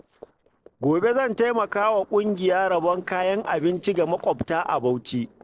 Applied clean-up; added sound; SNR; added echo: neural separator model SepFormer DNS4.